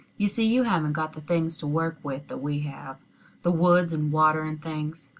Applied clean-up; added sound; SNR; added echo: none; none; none; none.